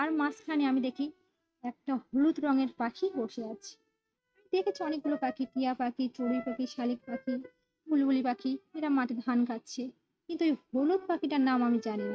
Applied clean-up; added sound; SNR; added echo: neural mask model RNNoise.